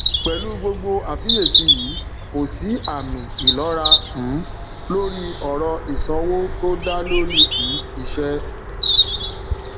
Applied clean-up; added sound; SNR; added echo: none; Bird vocalization, bird call, bird song; -4 dB; none.